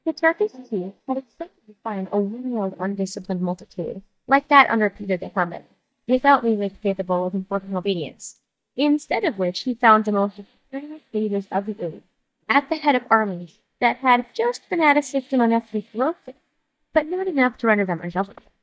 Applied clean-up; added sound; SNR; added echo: neural mask model DeepFilterNet 3.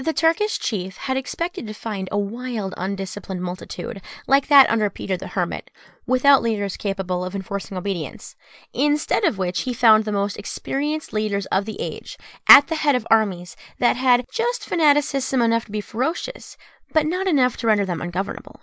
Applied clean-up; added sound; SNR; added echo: none; none; none; none.